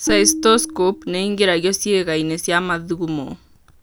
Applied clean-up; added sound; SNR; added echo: none; Tabla; 10 dB; none.